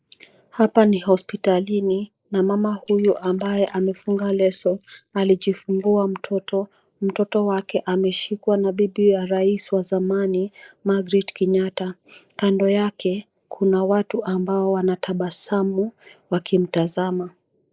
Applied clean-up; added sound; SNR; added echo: neural mask model Resemble Enhance denoiser.